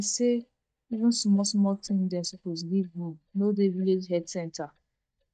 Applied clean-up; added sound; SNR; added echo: neural mask model DeepFilterNet 3.